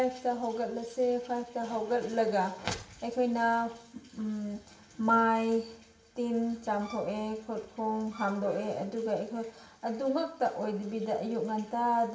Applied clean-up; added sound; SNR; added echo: none; Bowed string instrument; 20 dB; reverberation time 0.6 s.